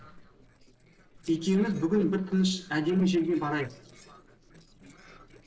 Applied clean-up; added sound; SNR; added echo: neural separator model SepFormer DNS4.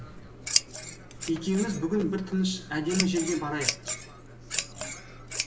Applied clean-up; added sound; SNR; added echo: none; Scissors; 3 dB; reverberation time 0.6 s.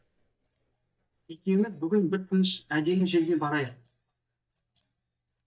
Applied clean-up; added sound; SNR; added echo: neural mask model DeepFilterNet 3.